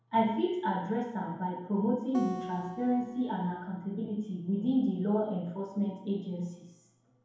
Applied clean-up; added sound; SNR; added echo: none; Acoustic guitar; 13 dB; reverberation time 1.9 s.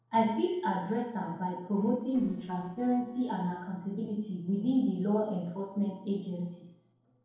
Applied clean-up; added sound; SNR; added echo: neural separator model SepFormer DNS4.